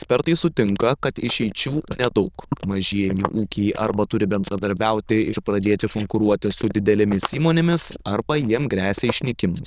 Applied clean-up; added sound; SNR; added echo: neural diffusion model UNIVERSE++.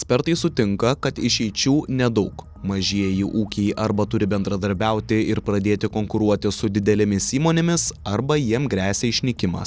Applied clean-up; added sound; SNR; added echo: none; none; none; none.